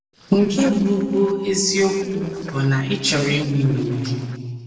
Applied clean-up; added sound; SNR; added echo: neural separator model SepFormer DNS4.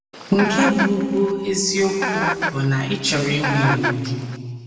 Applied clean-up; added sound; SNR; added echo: none; Chicken, rooster; 5 dB; reverberation time 2.2 s.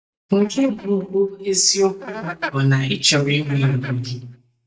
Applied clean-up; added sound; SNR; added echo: neural mask model DeepFilterNet 3.